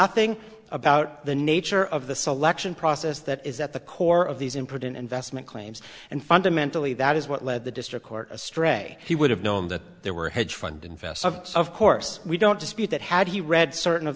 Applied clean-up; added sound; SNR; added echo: none; none; none; none.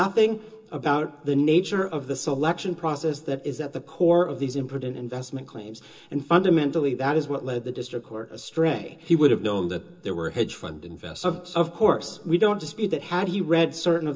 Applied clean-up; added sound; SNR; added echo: none; none; none; reverberation time 0.2 s.